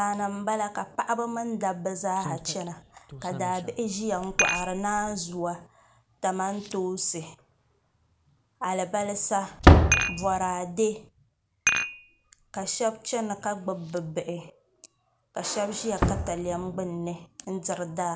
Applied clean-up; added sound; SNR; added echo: none; Slam + Dishes, pots, and pans; 0 dB; none.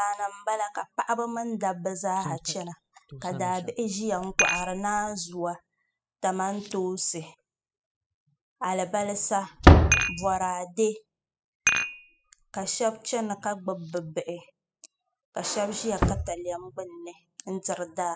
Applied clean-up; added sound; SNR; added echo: classical method spectral subtraction.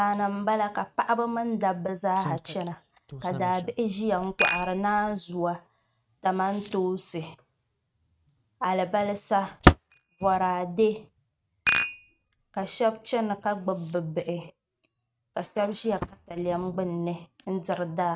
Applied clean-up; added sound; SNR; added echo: neural mask model RNNoise.